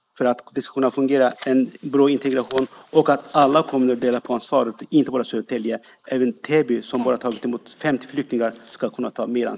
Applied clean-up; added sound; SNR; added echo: neural mask model Resemble Enhance denoiser.